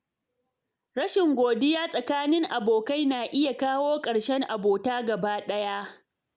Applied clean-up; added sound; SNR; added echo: none; none; none; none.